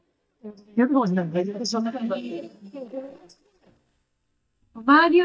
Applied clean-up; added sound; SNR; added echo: neural mask model DeepFilterNet 3.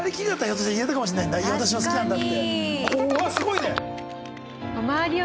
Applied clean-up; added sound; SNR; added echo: none; none; none; none.